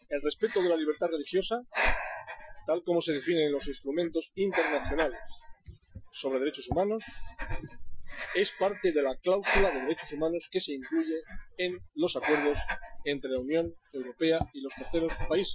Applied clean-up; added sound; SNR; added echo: classical method Wiener filter.